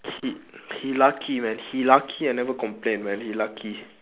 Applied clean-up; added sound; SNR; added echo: none; none; none; none.